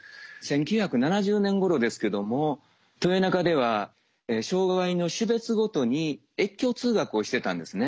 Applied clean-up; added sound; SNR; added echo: none; none; none; none.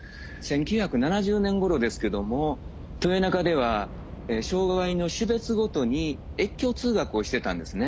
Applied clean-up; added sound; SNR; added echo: none; Subway, metro, underground / Train; 12 dB; none.